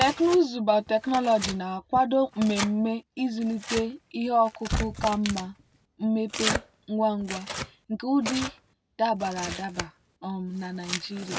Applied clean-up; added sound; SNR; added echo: none; Tearing; 9 dB; none.